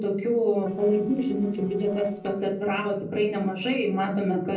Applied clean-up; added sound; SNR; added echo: neural separator model SepFormer DNS4.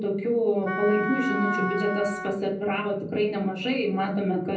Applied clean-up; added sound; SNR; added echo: none; Wind instrument, woodwind instrument; 5 dB; reverberation time 0.6 s.